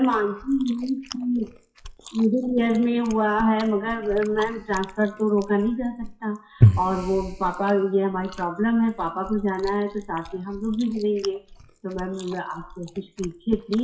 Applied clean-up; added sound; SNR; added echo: classical method WPE with log-MMSE.